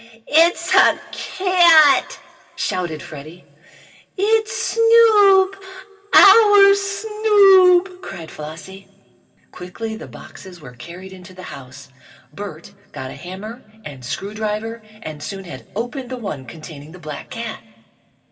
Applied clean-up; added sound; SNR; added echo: none; none; none; reverberation time 1.4 s.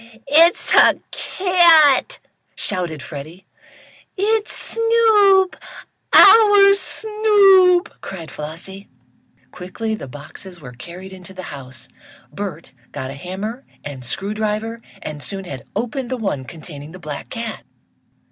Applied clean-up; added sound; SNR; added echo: none; none; none; none.